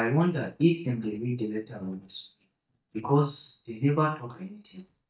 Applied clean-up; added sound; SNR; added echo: neural mask model DeepFilterNet 3.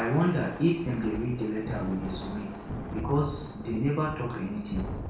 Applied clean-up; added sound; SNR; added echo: none; Thunder; 8 dB; reverberation time 0.6 s.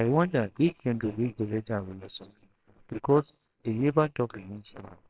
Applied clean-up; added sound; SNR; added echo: neural separator model SepFormer WHAMR!.